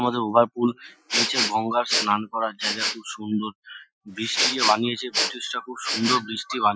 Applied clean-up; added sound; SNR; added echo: classical method Wiener filter.